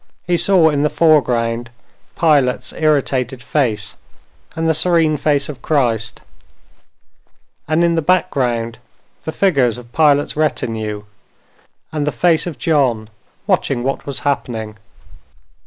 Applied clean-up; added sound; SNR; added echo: none; Chirp, tweet; 17 dB; none.